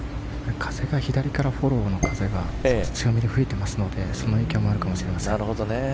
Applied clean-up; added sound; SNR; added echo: none; Dishes, pots, and pans; 5 dB; none.